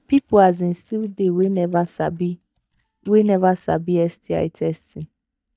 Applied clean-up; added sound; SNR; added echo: neural mask model DeepFilterNet 3.